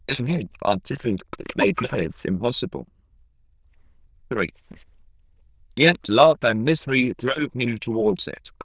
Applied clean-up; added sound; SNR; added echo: neural diffusion model UNIVERSE++.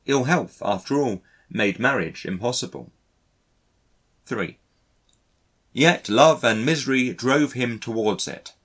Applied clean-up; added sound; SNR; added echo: none; none; none; none.